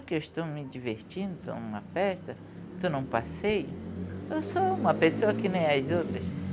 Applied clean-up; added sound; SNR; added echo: none; none; none; none.